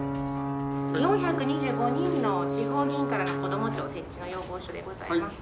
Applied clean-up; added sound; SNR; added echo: none; Alarm / Ocean / Boat, Water vehicle; 0 dB; none.